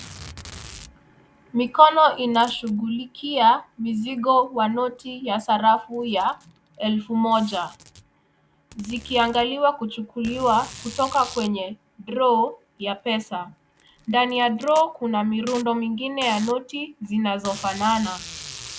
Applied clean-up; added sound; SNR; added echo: none; Packing tape, duct tape; 20 dB; none.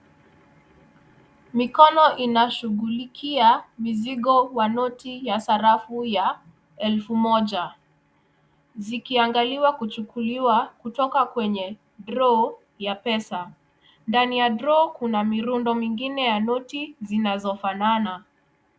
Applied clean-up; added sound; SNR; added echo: none; none; none; none.